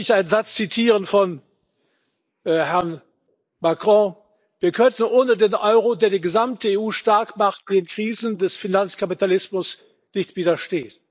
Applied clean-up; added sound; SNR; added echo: neural mask model Resemble Enhance denoiser.